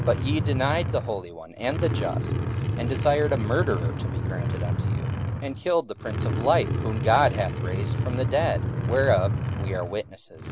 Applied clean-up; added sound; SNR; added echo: none; Truck; 0 dB; none.